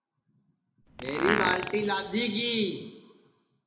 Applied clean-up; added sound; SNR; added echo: none; Fart; 1 dB; reverberation time 0.7 s.